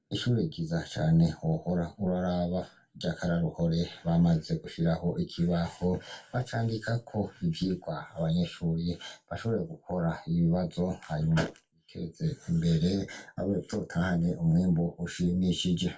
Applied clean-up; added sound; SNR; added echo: none; none; none; reverberation time 0.2 s.